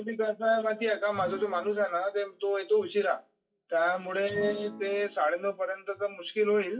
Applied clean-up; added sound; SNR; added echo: classical method WPE with log-MMSE.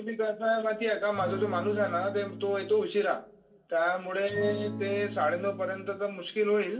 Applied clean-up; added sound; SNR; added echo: none; Acoustic guitar / Strum; 10 dB; reverberation time 0.2 s.